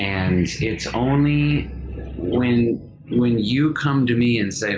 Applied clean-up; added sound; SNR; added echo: none; none; none; none.